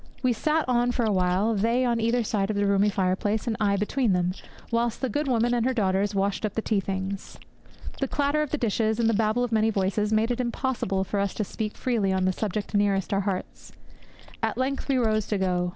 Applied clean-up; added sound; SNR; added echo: none; Chewing, mastication; 12 dB; none.